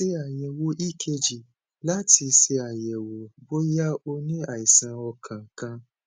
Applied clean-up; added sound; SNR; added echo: none; none; none; none.